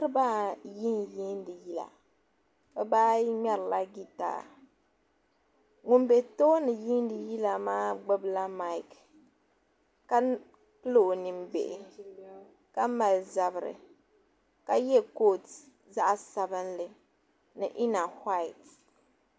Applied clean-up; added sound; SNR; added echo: none; none; none; none.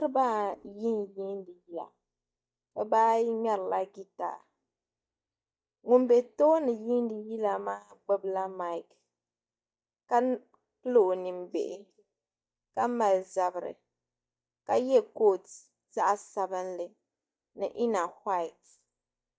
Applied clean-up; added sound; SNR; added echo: neural mask model DeepFilterNet 3.